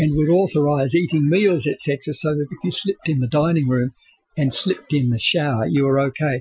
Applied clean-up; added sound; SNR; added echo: classical method Wiener filter.